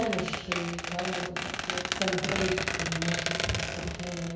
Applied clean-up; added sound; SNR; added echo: none; Squeak; 0 dB; reverberation time 1.1 s.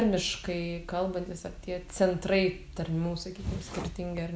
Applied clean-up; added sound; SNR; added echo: none; none; none; none.